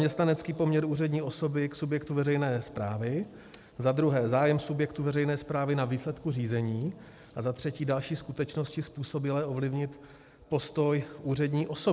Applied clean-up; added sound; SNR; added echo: none; none; none; none.